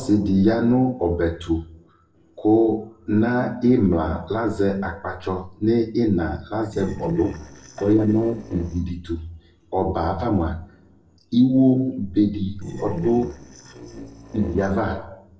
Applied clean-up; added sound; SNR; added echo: neural separator model SepFormer DNS4.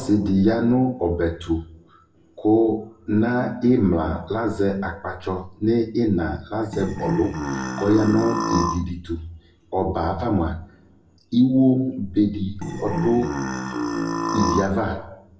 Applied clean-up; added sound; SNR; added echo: none; Burping, eructation; 3 dB; reverberation time 0.2 s.